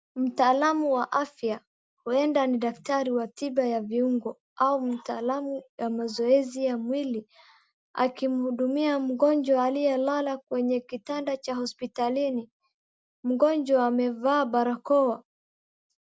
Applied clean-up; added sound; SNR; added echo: none; none; none; none.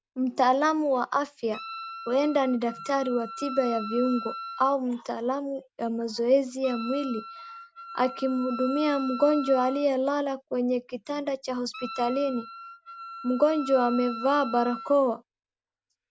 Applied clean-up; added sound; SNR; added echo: none; Wind instrument, woodwind instrument; 13 dB; none.